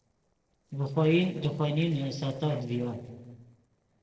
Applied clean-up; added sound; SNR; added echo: neural separator model SepFormer DNS4.